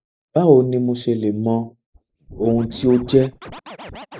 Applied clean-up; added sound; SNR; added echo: neural mask model Resemble Enhance denoiser.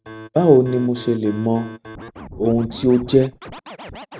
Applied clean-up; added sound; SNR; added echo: none; Scratching (performance technique); 17 dB; none.